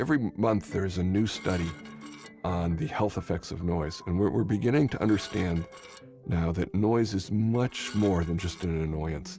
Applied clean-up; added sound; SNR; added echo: none; Dishes, pots, and pans / Glass; 20 dB; none.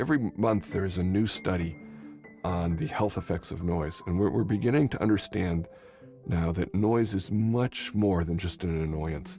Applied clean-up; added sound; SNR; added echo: none; none; none; none.